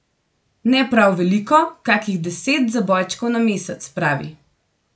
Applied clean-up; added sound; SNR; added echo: none; none; none; none.